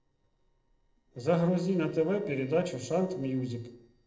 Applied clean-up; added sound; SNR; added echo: neural separator model SepFormer DNS4.